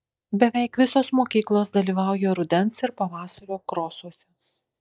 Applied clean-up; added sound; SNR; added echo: neural mask model DeepFilterNet 3.